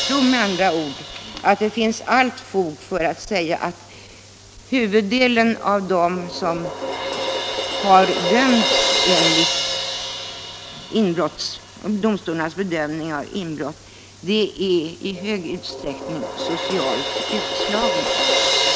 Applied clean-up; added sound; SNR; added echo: none; Crash cymbal; 3 dB; none.